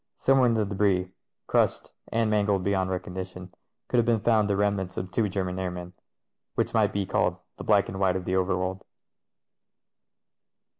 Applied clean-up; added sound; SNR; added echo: none; none; none; none.